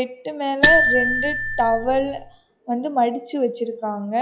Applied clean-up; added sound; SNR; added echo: classical method log-MMSE.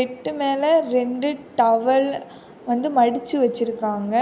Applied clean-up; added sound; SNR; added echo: none; none; none; none.